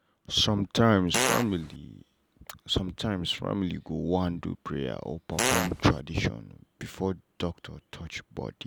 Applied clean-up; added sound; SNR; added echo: none; Fart; -1 dB; none.